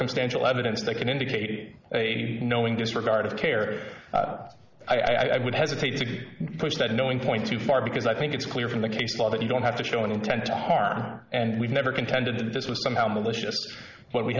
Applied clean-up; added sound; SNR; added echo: none; none; none; none.